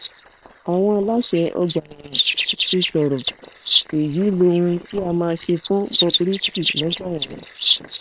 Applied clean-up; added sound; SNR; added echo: neural separator model SepFormer WHAM!.